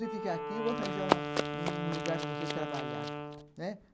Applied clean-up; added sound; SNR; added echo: none; Run + Wind instrument, woodwind instrument; -3 dB; none.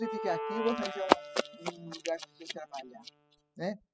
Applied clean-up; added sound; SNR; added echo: classical method spectral subtraction.